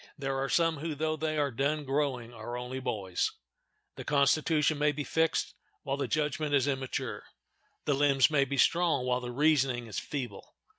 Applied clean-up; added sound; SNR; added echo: none; none; none; none.